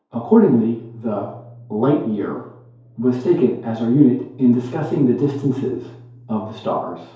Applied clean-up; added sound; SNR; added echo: none; none; none; reverberation time 2.4 s.